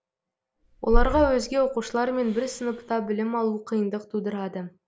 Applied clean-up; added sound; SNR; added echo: none; Breathing; 1 dB; none.